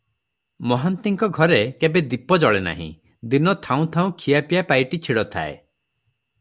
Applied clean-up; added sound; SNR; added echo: none; none; none; none.